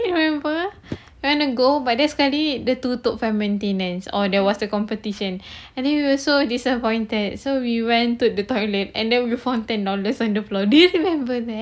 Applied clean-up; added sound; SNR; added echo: none; none; none; none.